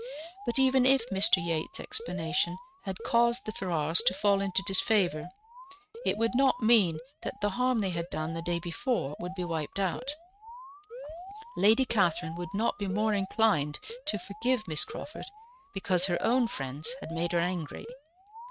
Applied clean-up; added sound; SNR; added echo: neural mask model RNNoise.